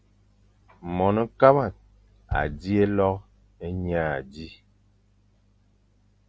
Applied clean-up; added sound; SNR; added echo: none; Bass drum; 13 dB; none.